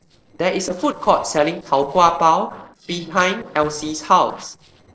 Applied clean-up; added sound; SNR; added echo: neural separator model SepFormer DNS4.